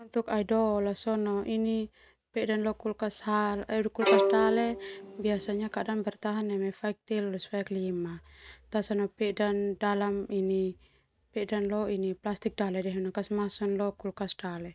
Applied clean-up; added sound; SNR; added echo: none; Bowed string instrument; -1 dB; none.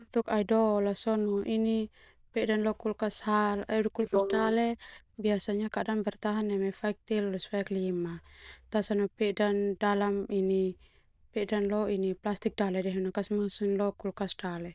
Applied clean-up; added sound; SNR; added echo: neural diffusion model UNIVERSE++.